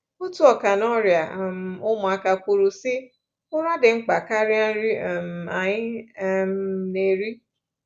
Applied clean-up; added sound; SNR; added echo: none; none; none; none.